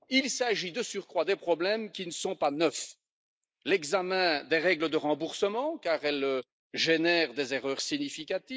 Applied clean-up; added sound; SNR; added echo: neural mask model Resemble Enhance denoiser.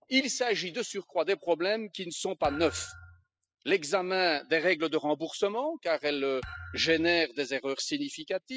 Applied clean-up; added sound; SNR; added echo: classical method spectral subtraction.